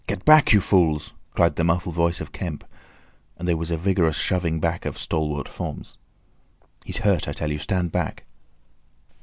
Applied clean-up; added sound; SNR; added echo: none; none; none; none.